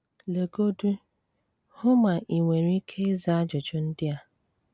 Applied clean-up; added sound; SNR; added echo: none; none; none; none.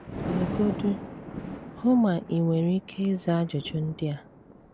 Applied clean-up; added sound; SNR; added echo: none; Thunder; 10 dB; none.